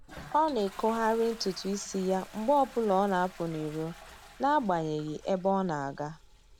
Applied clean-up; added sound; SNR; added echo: none; Toilet flush; 19 dB; none.